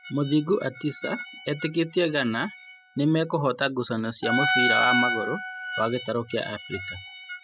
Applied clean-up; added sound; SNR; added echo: classical method spectral subtraction.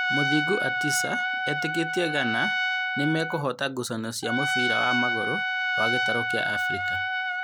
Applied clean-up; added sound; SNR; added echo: none; Trumpet; -3 dB; none.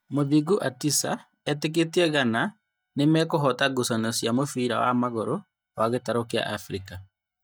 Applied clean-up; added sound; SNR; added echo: neural mask model DeepFilterNet 3.